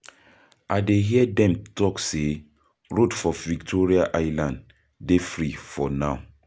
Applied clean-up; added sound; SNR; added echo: none; none; none; none.